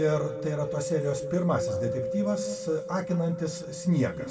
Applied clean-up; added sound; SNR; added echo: none; Mallet percussion; 6 dB; reverberation time 1.2 s.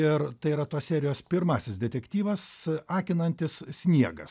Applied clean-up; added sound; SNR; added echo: none; none; none; none.